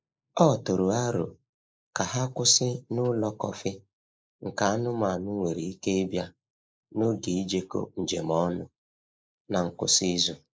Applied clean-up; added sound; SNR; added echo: neural mask model Resemble Enhance denoiser.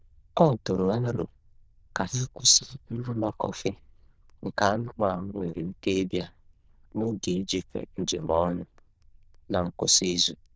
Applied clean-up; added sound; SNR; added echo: neural diffusion model UNIVERSE++.